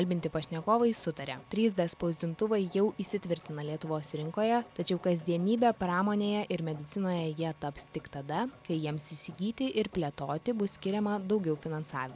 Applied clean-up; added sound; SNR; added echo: none; none; none; none.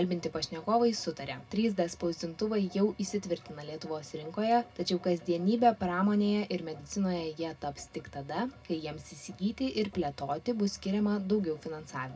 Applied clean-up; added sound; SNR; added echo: none; none; none; reverberation time 0.2 s.